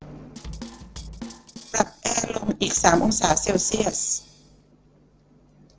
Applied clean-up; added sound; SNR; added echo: neural separator model SepFormer DNS4.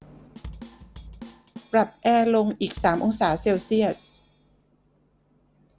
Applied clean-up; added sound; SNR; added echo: none; Drum kit; 18 dB; none.